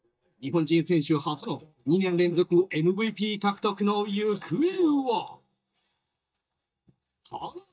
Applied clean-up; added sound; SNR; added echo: neural mask model DeepFilterNet 3.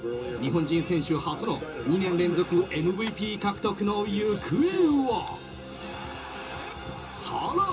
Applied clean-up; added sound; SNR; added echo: none; Tap; 19 dB; reverberation time 0.2 s.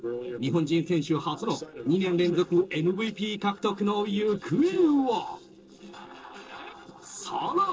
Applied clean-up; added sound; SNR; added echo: neural separator model SepFormer DNS4.